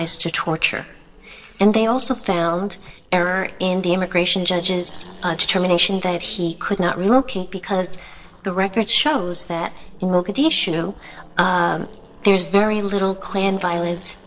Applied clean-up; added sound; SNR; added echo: neural separator model SepFormer DNS4.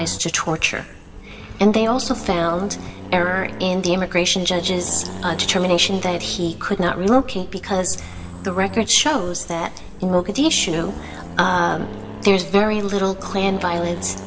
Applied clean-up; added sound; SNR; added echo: none; Accelerating, revving, vroom; 13 dB; reverberation time 1.1 s.